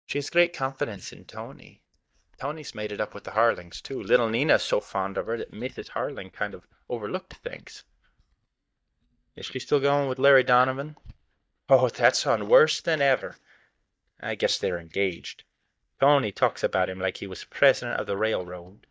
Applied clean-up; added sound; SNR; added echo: neural mask model DeepFilterNet 3.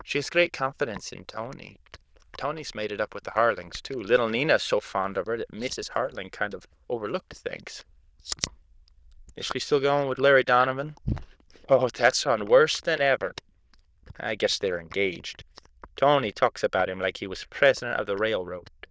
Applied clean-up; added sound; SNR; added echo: neural diffusion model UNIVERSE++.